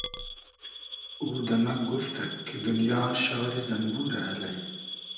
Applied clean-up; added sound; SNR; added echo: none; Coin (dropping) / Glass; 11 dB; reverberation time 1.0 s.